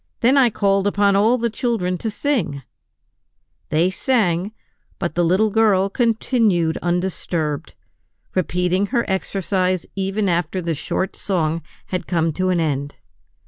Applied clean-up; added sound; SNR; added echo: none; none; none; none.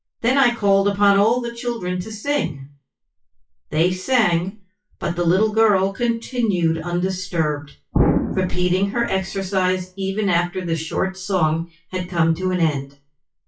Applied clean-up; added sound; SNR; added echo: classical method WPE with log-MMSE.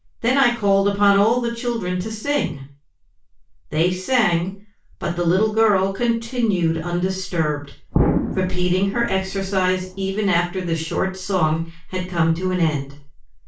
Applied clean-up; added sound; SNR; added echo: none; Explosion; 4 dB; reverberation time 0.3 s.